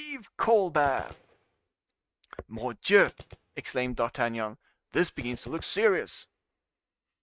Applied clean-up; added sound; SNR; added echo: neural mask model RNNoise.